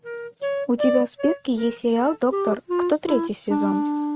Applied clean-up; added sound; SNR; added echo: neural mask model RNNoise.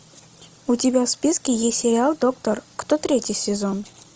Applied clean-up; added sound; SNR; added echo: none; none; none; none.